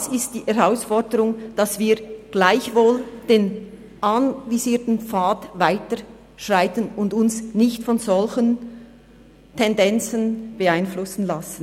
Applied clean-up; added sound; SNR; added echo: none; none; none; none.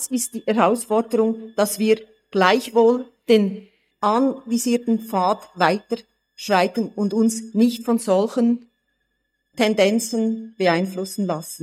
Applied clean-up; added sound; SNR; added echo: neural mask model DeepFilterNet 3.